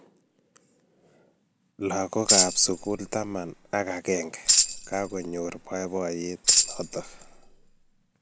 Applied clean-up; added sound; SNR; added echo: none; Tambourine; -4 dB; none.